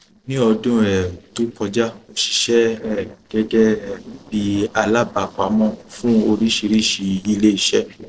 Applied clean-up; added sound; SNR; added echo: neural separator model SepFormer DNS4.